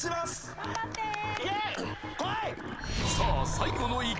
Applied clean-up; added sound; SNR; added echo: none; Tools + Fill (with liquid); 14 dB; none.